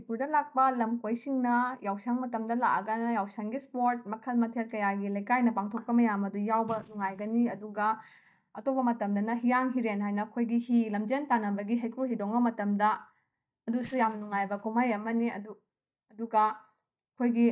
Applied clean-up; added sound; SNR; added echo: neural mask model DeepFilterNet 3.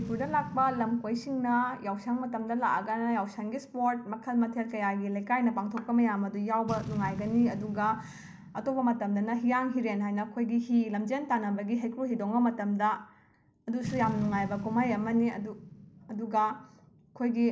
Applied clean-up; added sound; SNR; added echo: none; Boom; 14 dB; none.